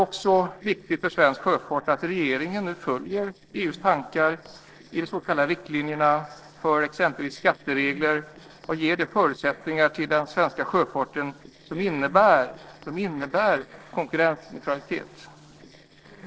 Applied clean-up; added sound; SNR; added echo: neural separator model SepFormer DNS4.